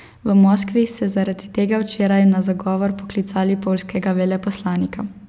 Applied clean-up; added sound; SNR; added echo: none; none; none; none.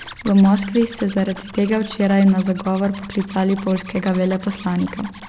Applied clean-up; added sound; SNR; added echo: none; Zipper (clothing); 19 dB; none.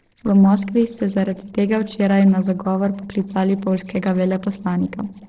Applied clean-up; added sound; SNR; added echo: neural separator model SepFormer DNS4.